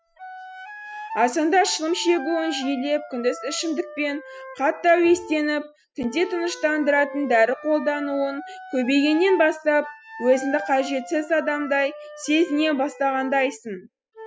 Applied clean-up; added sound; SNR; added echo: classical method spectral subtraction.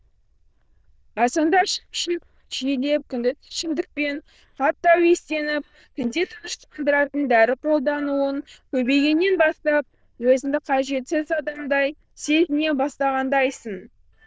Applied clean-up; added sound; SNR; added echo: neural diffusion model UNIVERSE++.